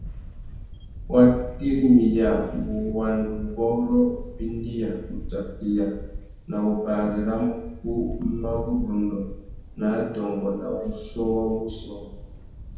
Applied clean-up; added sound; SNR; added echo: none; Camera; 11 dB; reverberation time 1.0 s.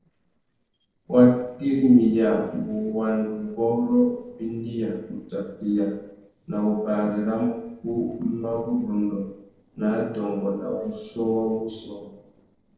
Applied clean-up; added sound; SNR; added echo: neural separator model SepFormer DNS4.